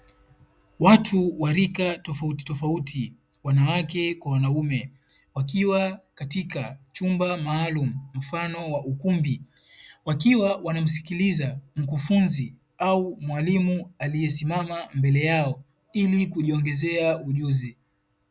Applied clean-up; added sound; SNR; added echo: none; none; none; none.